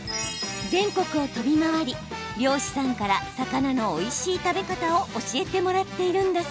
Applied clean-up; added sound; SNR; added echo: none; none; none; none.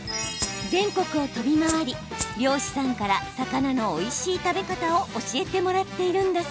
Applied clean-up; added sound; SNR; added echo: none; Rattle (instrument); 10 dB; none.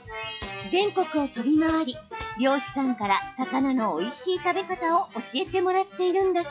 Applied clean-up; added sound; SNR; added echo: classical method log-MMSE.